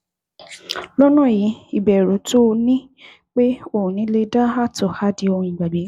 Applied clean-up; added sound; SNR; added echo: none; none; none; none.